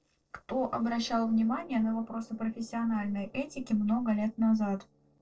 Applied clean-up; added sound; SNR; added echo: neural separator model SepFormer DNS4.